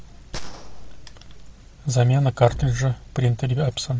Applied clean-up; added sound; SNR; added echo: none; Gunshot, gunfire; 9 dB; none.